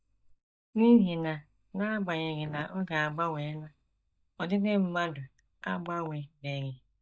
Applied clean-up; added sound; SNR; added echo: neural mask model DeepFilterNet 3.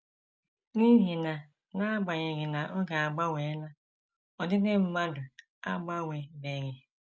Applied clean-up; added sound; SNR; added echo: none; none; none; none.